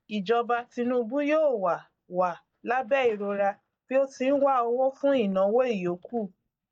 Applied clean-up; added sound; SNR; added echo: neural mask model DeepFilterNet 3.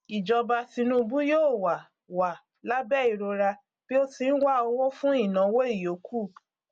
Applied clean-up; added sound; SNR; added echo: none; none; none; none.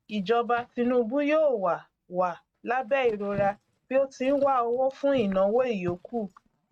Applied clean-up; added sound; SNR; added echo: neural mask model RNNoise.